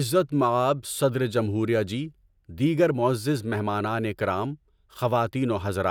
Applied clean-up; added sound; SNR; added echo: none; none; none; none.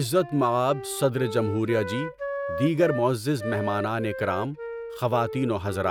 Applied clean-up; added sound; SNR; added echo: none; Wind instrument, woodwind instrument; 9 dB; none.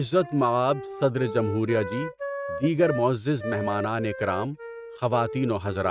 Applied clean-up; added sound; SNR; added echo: neural mask model RNNoise.